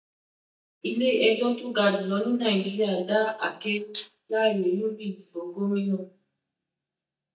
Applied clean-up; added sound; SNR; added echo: neural mask model DeepFilterNet 3.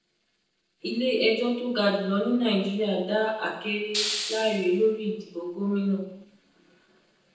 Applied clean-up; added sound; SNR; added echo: neural separator model SepFormer DNS4.